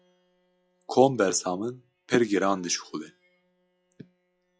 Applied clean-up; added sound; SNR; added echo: classical method log-MMSE.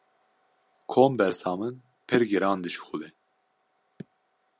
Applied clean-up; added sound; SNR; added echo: none; none; none; none.